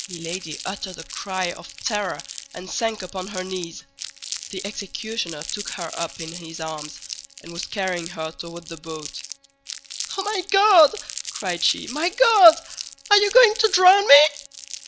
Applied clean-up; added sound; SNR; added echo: none; Crumpling, crinkling; 14 dB; none.